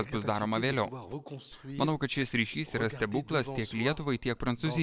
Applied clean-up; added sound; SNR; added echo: none; none; none; none.